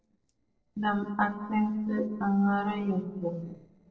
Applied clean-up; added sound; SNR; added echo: neural separator model SepFormer DNS4.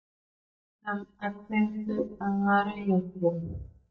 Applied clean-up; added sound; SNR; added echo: neural mask model DeepFilterNet 3.